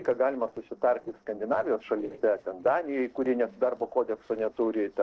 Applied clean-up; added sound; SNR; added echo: neural separator model SepFormer DNS4.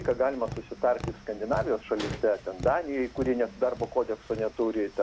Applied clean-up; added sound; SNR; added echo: none; Tap; 12 dB; none.